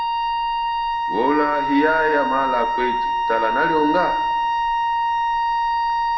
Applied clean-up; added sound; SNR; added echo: none; Wind instrument, woodwind instrument; -3 dB; reverberation time 0.8 s.